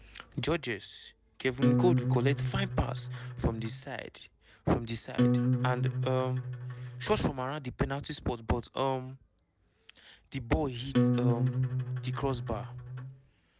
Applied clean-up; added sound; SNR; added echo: none; Acoustic guitar; -3 dB; none.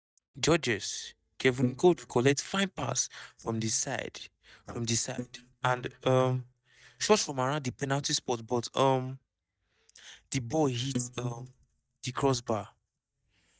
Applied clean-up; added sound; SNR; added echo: neural mask model DeepFilterNet 3.